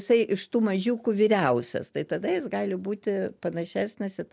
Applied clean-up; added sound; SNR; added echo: none; none; none; none.